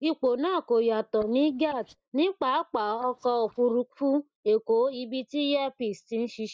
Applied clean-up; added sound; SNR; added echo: neural mask model DeepFilterNet 3.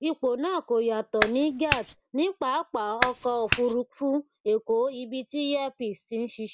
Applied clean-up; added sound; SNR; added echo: none; Clapping; 0 dB; none.